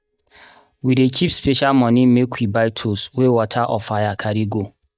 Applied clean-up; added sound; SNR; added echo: neural mask model DeepFilterNet 3.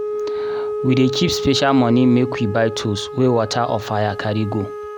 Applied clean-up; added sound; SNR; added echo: none; Wind instrument, woodwind instrument; 7 dB; none.